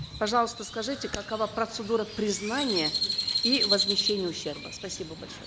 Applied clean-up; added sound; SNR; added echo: none; Crow; 2 dB; none.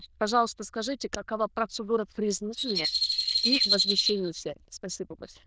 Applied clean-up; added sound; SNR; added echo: neural diffusion model UNIVERSE++.